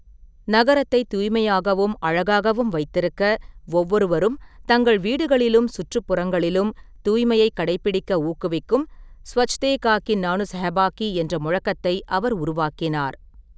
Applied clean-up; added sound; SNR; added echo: none; none; none; none.